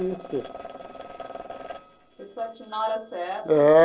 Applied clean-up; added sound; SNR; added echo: neural separator model SepFormer DNS4.